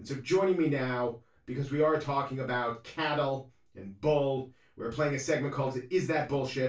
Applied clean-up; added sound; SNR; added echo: none; none; none; reverberation time 0.2 s.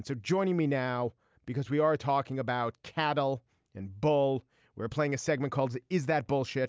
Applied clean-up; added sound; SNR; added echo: none; none; none; none.